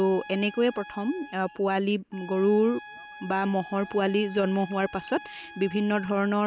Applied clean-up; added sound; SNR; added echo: none; Trumpet; 18 dB; none.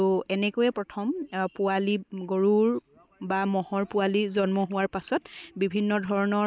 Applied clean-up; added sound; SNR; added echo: none; none; none; none.